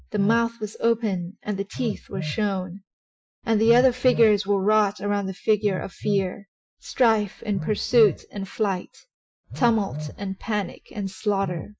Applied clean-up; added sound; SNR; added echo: classical method Wiener filter.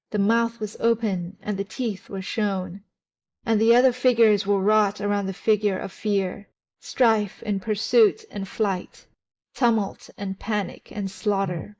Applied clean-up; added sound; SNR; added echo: neural mask model Resemble Enhance denoiser.